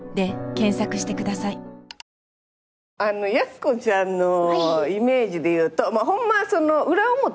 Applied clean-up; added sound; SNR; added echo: none; none; none; none.